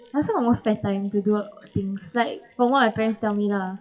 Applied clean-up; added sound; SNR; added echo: classical method WPE with log-MMSE.